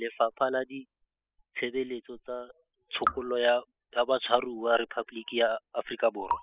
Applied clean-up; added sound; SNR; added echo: classical method spectral subtraction.